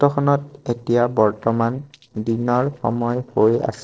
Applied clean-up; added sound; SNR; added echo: neural separator model SepFormer DNS4.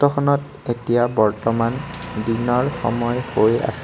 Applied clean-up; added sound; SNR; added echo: none; Engine; 13 dB; none.